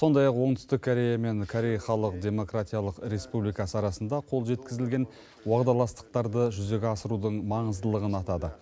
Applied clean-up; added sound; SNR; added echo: none; none; none; none.